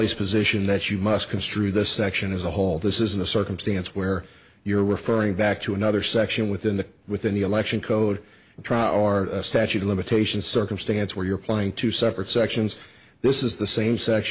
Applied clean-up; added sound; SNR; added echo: none; none; none; none.